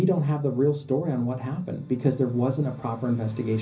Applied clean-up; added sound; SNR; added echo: none; none; none; reverberation time 0.5 s.